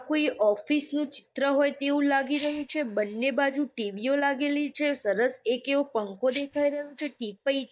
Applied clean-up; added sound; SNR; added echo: neural mask model DeepFilterNet 3.